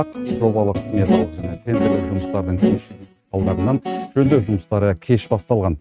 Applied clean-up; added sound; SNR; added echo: neural mask model RNNoise.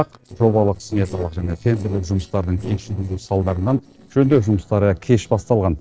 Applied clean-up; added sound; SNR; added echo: neural separator model SepFormer DNS4.